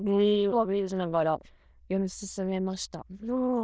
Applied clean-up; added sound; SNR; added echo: neural diffusion model UNIVERSE++.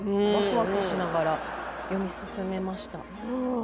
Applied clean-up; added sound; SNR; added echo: none; Crowd; 8 dB; none.